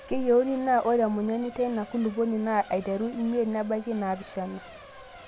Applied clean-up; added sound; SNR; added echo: none; Race car, auto racing / Accelerating, revving, vroom / Mechanisms; 19 dB; none.